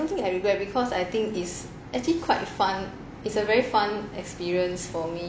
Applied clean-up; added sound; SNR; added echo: none; none; none; none.